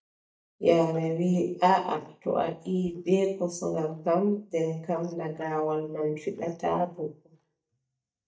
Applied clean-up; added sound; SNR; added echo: neural mask model DeepFilterNet 3.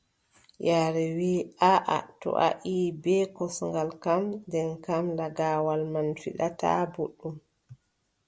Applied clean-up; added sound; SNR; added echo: none; none; none; none.